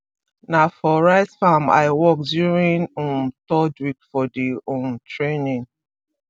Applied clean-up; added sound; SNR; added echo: none; none; none; none.